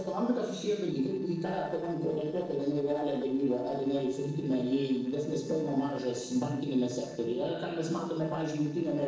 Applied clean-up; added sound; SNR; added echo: neural separator model SepFormer DNS4.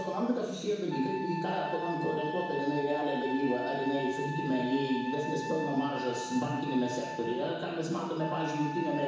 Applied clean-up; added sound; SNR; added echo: none; Wind instrument, woodwind instrument; 7 dB; reverberation time 1.1 s.